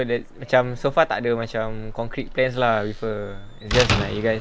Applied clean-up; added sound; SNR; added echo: none; Slam; 6 dB; none.